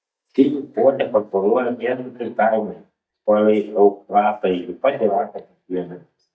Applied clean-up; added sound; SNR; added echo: neural mask model DeepFilterNet 3.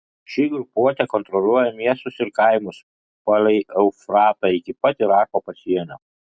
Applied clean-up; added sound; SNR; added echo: none; none; none; none.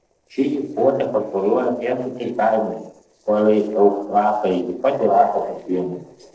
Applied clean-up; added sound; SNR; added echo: neural separator model SepFormer DNS4.